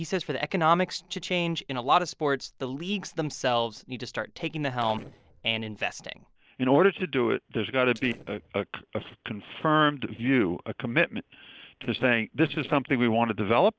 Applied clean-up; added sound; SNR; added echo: neural separator model SepFormer DNS4.